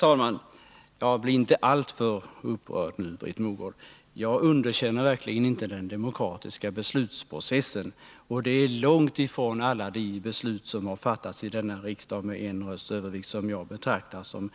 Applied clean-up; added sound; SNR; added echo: none; none; none; none.